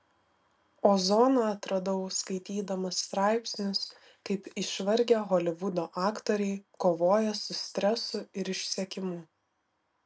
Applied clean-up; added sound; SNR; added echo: none; none; none; none.